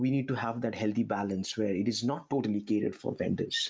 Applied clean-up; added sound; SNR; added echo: none; none; none; none.